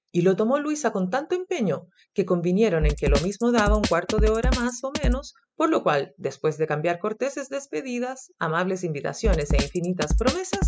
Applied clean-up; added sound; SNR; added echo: classical method spectral subtraction.